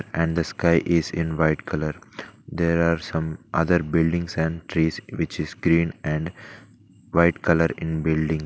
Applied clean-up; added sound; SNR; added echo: none; none; none; none.